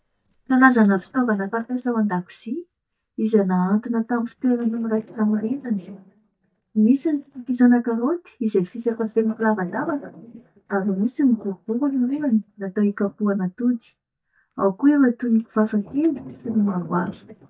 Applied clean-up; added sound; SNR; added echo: neural mask model DeepFilterNet 3.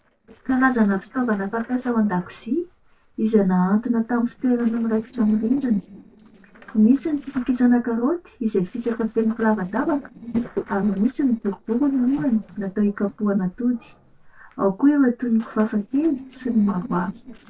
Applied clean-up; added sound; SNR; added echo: neural separator model SepFormer DNS4.